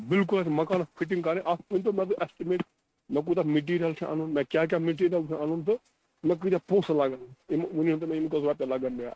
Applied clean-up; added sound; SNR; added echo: neural mask model RNNoise.